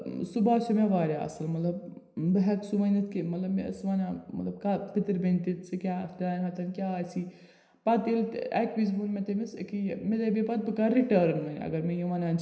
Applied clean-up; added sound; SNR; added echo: none; none; none; reverberation time 0.9 s.